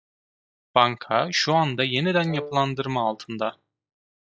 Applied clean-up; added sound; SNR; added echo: classical method log-MMSE.